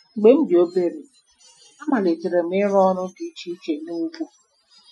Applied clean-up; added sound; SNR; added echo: classical method Wiener filter.